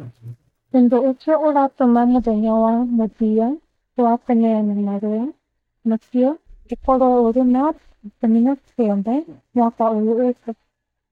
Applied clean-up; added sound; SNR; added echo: neural mask model DeepFilterNet 3.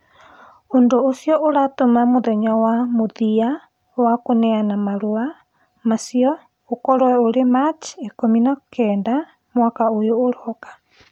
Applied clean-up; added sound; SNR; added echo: none; none; none; none.